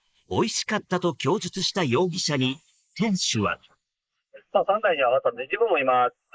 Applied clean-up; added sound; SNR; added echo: neural mask model Resemble Enhance denoiser.